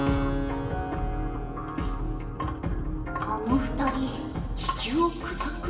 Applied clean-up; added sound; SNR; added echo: none; Keyboard (musical); 8 dB; reverberation time 2.9 s.